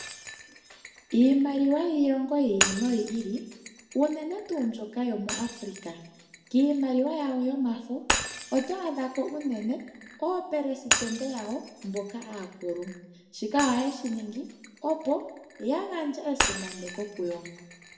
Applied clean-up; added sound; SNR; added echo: none; Shatter; 7 dB; reverberation time 0.9 s.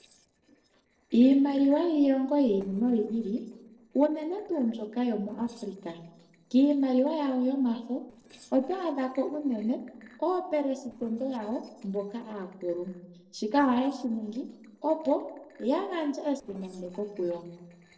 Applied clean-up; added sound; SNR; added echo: neural separator model SepFormer DNS4.